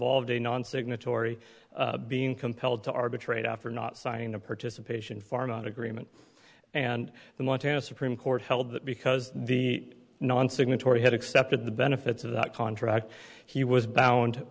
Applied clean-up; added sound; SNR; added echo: none; none; none; none.